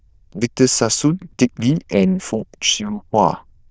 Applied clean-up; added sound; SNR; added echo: neural diffusion model UNIVERSE++.